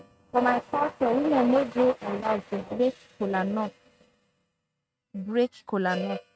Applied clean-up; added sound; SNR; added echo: neural mask model RNNoise.